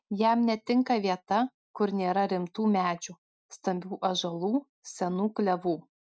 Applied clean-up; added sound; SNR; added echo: none; none; none; none.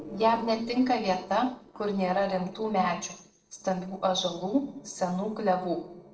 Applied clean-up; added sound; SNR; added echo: neural separator model SepFormer DNS4.